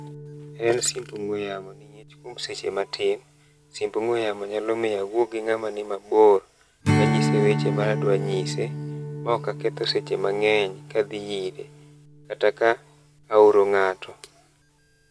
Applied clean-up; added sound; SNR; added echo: none; Strum; 7 dB; none.